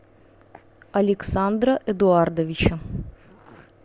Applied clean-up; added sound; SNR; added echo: none; none; none; none.